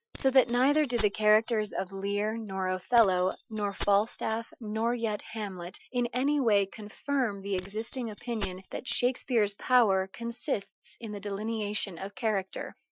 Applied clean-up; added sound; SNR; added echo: classical method Wiener filter.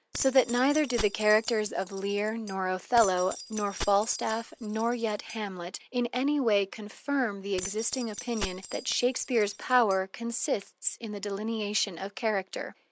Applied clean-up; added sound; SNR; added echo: none; Keys jangling; 12 dB; none.